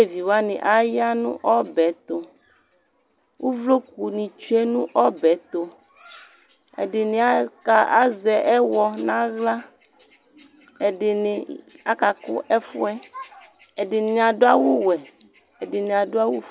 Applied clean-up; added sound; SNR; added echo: none; none; none; none.